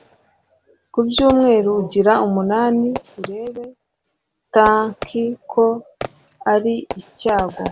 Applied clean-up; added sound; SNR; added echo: none; Fireworks; 16 dB; none.